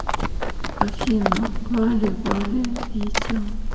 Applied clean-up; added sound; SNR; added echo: none; Livestock, farm animals, working animals; 0 dB; reverberation time 1.2 s.